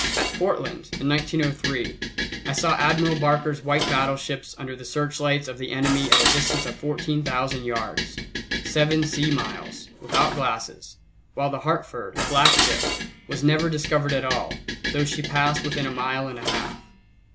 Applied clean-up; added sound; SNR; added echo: none; Dishes, pots, and pans; 3 dB; none.